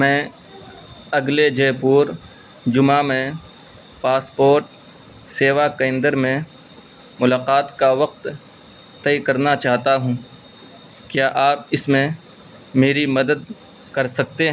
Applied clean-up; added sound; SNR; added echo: none; none; none; none.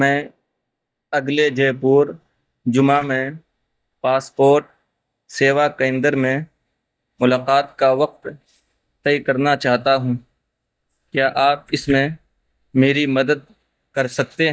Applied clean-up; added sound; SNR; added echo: neural mask model DeepFilterNet 3.